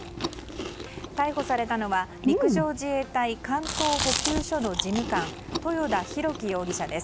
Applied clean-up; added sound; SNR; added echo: none; Chewing, mastication; 3 dB; none.